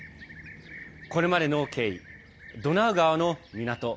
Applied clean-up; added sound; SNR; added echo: none; Fixed-wing aircraft, airplane; 19 dB; none.